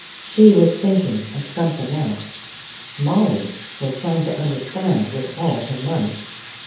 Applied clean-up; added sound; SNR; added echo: none; Sink (filling or washing) / Water tap, faucet; 17 dB; reverberation time 0.7 s.